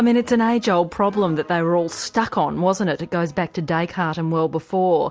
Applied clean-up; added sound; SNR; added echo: none; none; none; none.